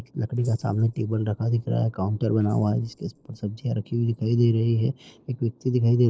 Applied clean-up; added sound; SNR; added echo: neural separator model SepFormer DNS4.